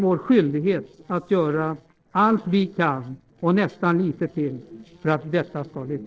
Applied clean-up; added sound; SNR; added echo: neural separator model SepFormer DNS4.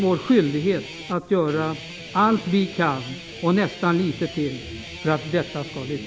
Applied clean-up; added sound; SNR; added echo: none; Guitar; 14 dB; none.